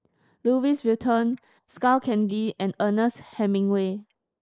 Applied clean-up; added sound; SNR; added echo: neural mask model Resemble Enhance denoiser.